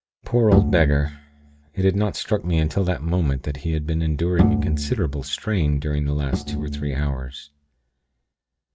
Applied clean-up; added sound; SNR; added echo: neural mask model RNNoise.